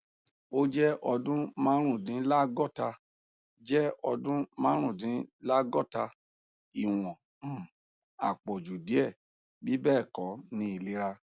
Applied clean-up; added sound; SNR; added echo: none; none; none; none.